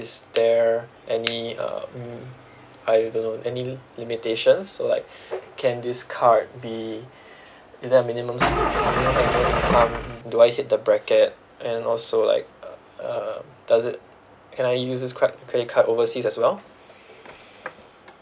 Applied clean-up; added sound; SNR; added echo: none; Engine starting / Car; -2 dB; none.